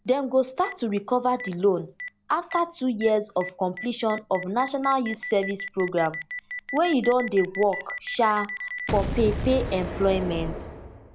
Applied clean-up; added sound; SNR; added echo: none; Boom; 9 dB; none.